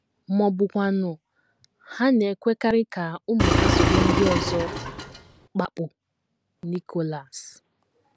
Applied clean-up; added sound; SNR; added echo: none; Engine; -4 dB; none.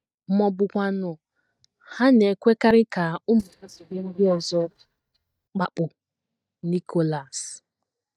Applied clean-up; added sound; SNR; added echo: neural mask model DeepFilterNet 3.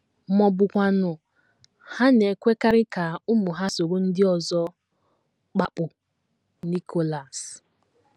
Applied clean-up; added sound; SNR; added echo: none; none; none; none.